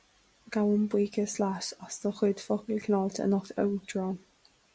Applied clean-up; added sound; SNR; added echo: none; none; none; none.